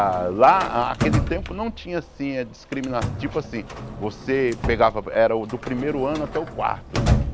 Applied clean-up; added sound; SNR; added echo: none; Drawer open or close; 5 dB; none.